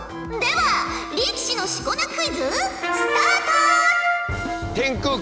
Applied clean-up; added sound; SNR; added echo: none; Wind instrument, woodwind instrument; 16 dB; none.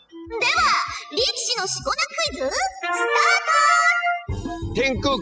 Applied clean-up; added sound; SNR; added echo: classical method spectral subtraction.